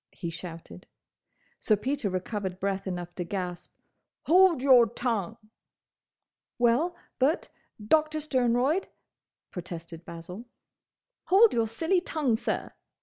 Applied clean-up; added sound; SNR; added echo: none; none; none; none.